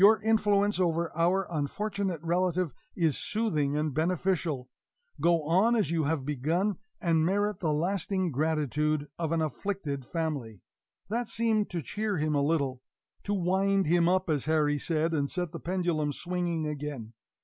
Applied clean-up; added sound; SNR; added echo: none; none; none; none.